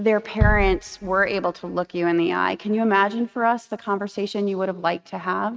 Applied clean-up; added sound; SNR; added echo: neural mask model RNNoise.